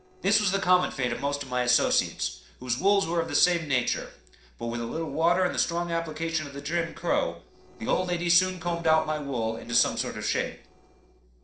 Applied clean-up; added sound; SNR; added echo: neural separator model SepFormer DNS4.